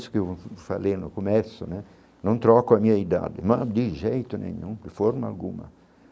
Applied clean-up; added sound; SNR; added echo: none; none; none; none.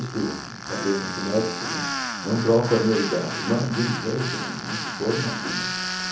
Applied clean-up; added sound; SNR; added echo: none; Tools; 5 dB; reverberation time 0.7 s.